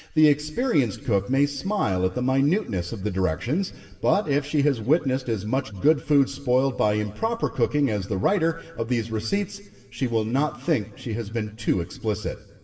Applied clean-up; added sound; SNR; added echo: none; none; none; reverberation time 2.8 s.